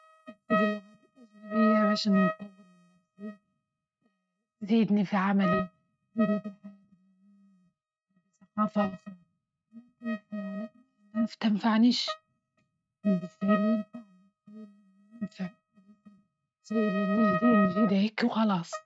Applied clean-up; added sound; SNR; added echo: neural mask model RNNoise.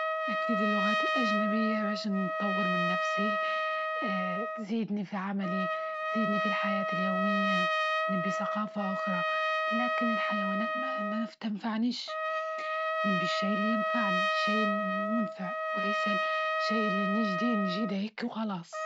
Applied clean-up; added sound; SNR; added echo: none; Trumpet; -3 dB; none.